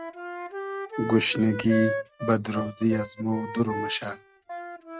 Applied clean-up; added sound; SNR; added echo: neural mask model RNNoise.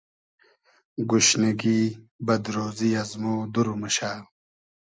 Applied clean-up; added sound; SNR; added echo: none; none; none; none.